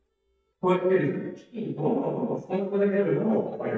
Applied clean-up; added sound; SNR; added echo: neural mask model DeepFilterNet 3.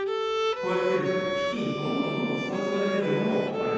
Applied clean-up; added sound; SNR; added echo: none; Bowed string instrument; 2 dB; reverberation time 2.1 s.